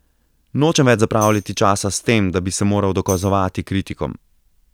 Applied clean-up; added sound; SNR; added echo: none; Tambourine; 20 dB; none.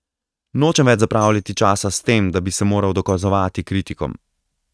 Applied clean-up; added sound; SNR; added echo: neural mask model RNNoise.